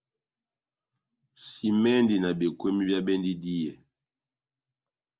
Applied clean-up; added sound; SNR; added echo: none; none; none; none.